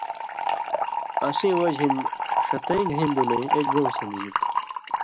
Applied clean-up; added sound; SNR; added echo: none; Fill (with liquid) / Trickle, dribble; -1 dB; none.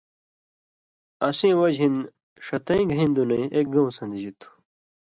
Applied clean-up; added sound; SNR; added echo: none; none; none; none.